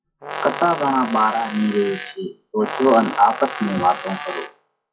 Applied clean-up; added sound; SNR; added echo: classical method WPE with log-MMSE.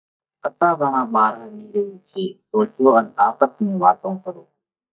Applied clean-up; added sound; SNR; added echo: neural mask model DeepFilterNet 3.